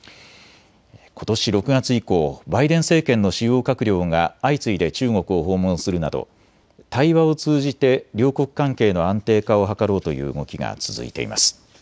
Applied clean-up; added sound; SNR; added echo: none; none; none; none.